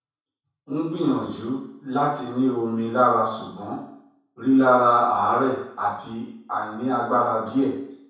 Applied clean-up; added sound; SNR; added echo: none; none; none; reverberation time 0.7 s.